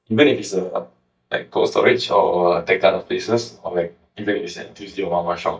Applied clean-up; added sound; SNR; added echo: neural mask model DeepFilterNet 3.